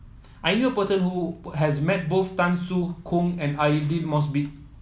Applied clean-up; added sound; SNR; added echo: none; none; none; none.